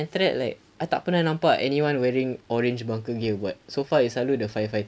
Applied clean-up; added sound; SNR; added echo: none; none; none; none.